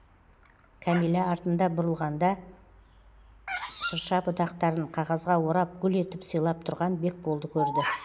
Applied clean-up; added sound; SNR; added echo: none; Bird vocalization, bird call, bird song; 11 dB; none.